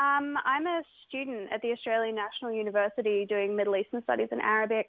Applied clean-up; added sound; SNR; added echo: none; none; none; none.